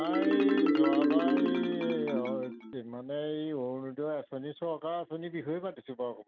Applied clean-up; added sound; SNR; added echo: none; Marimba, xylophone; -3 dB; none.